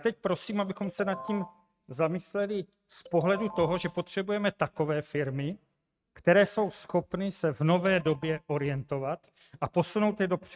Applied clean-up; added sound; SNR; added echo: neural mask model RNNoise.